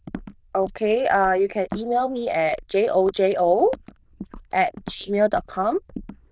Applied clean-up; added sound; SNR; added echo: neural diffusion model UNIVERSE++.